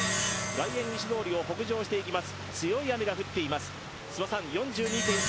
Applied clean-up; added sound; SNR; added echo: none; Plucked string instrument; 4 dB; none.